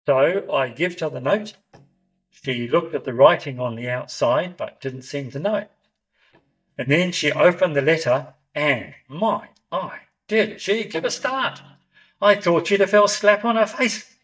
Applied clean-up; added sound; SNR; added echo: neural mask model DeepFilterNet 3.